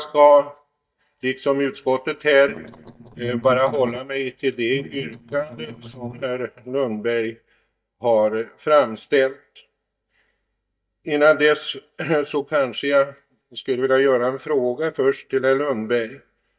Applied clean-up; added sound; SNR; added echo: neural mask model DeepFilterNet 3.